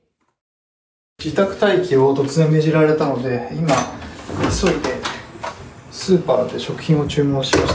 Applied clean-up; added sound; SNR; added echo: none; none; none; none.